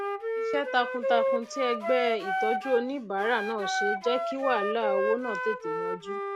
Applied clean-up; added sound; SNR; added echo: none; Wind instrument, woodwind instrument; 1 dB; none.